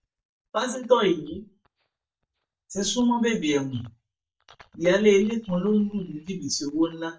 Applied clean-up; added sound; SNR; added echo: neural mask model DeepFilterNet 3.